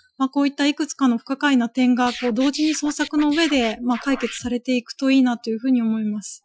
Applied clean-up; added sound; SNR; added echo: classical method Wiener filter.